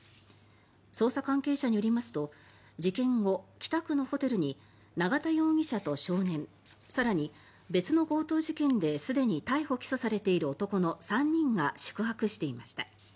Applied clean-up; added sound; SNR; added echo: none; none; none; none.